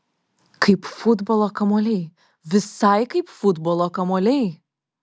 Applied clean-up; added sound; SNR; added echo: none; none; none; none.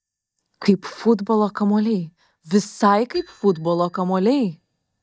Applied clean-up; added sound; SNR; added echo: neural mask model DeepFilterNet 3.